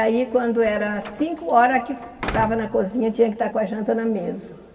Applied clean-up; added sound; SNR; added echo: none; Slam; 15 dB; reverberation time 2.7 s.